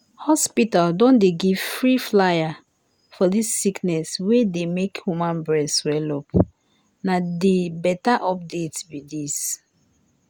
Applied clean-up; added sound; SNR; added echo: none; none; none; none.